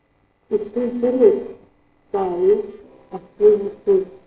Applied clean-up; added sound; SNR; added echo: neural separator model SepFormer DNS4.